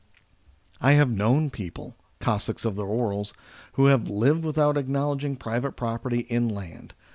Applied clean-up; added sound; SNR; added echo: none; none; none; none.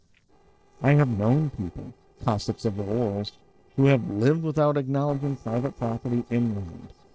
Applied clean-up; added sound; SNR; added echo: neural separator model SepFormer DNS4.